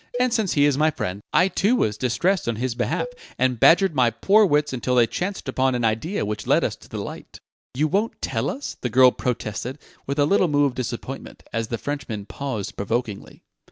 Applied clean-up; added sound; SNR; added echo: none; Cowbell; 16 dB; none.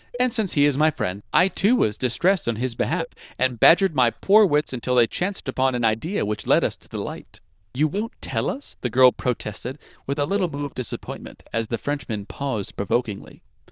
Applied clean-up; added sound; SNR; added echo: neural diffusion model UNIVERSE++.